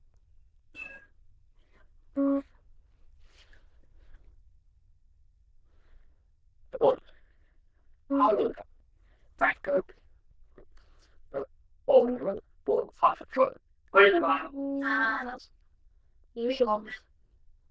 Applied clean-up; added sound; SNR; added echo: neural diffusion model UNIVERSE++.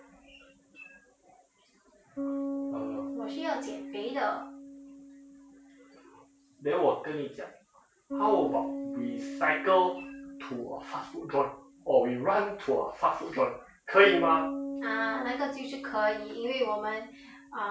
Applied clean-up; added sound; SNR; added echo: none; Bass guitar; 9 dB; none.